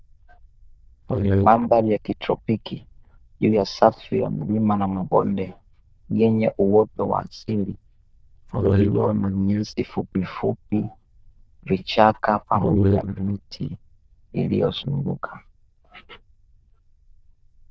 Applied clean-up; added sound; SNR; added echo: neural diffusion model UNIVERSE++.